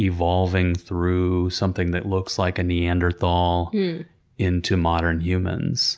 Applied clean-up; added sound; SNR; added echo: none; none; none; none.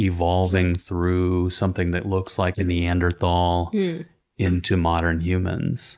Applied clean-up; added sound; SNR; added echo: neural mask model Resemble Enhance denoiser.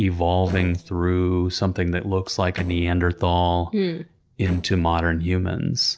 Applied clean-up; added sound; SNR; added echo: neural separator model SepFormer DNS4.